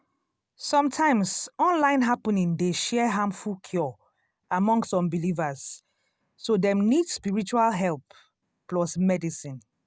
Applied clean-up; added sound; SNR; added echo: none; none; none; none.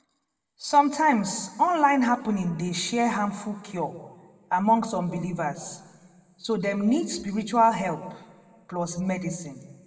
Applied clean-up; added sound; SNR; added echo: none; none; none; reverberation time 1.1 s.